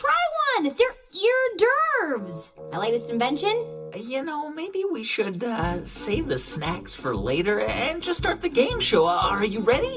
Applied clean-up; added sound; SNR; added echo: none; none; none; reverberation time 0.2 s.